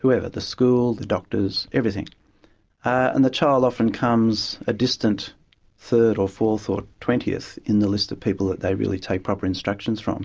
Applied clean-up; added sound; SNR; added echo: none; none; none; none.